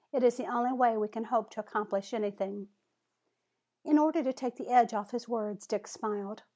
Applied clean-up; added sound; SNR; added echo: none; none; none; none.